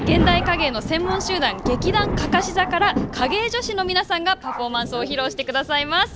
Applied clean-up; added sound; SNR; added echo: none; Thunder; 4 dB; none.